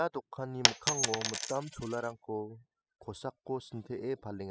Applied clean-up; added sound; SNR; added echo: classical method spectral subtraction.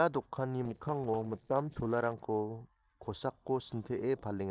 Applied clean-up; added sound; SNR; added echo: neural separator model SepFormer DNS4.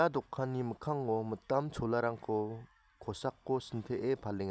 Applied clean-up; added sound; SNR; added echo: none; none; none; none.